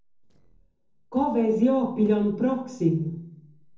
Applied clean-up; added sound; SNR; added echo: neural separator model SepFormer DNS4.